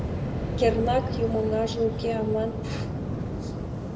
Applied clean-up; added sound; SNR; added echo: none; Waves, surf; 2 dB; reverberation time 1.4 s.